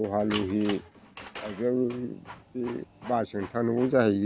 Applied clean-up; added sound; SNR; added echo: none; Printer; 15 dB; none.